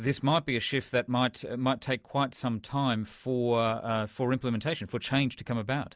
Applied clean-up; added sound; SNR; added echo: none; none; none; none.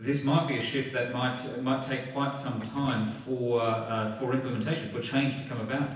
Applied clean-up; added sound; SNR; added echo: none; Subway, metro, underground; 19 dB; reverberation time 0.9 s.